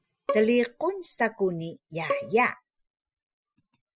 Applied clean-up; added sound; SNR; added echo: classical method spectral subtraction.